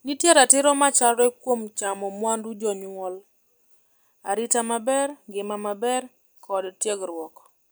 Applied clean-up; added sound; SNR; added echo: none; none; none; none.